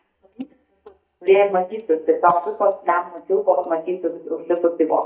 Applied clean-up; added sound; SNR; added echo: neural mask model DeepFilterNet 3.